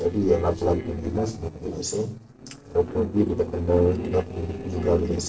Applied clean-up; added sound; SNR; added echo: neural separator model SepFormer DNS4.